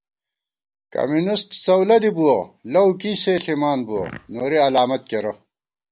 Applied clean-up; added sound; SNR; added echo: none; Fart; 19 dB; none.